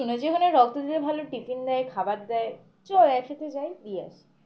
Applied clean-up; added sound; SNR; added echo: none; none; none; none.